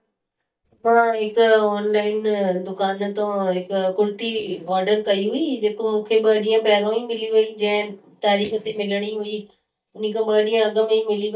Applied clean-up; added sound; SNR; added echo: neural mask model DeepFilterNet 3.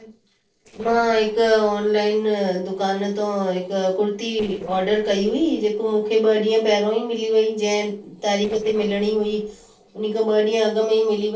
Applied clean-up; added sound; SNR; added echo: neural separator model SepFormer DNS4.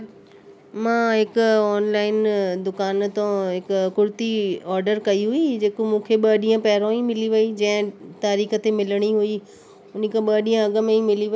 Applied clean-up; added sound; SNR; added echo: none; none; none; none.